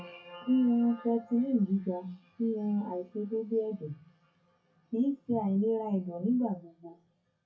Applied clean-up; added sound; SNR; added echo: classical method WPE with log-MMSE.